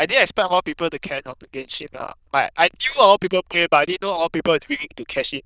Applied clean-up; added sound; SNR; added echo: neural diffusion model UNIVERSE++.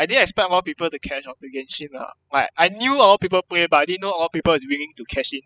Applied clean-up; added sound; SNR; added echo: classical method spectral subtraction.